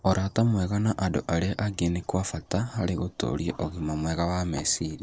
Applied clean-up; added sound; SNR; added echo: neural separator model SepFormer DNS4.